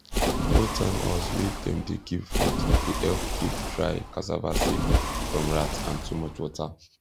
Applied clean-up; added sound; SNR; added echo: none; Splash, splatter; -3 dB; none.